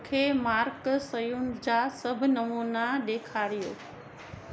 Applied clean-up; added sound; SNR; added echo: none; none; none; none.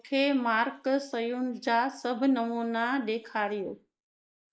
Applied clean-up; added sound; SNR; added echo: neural mask model Resemble Enhance denoiser.